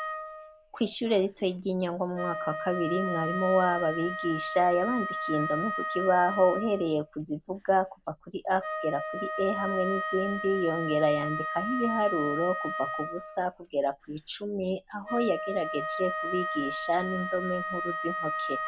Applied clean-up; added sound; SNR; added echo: none; Wind instrument, woodwind instrument; 5 dB; none.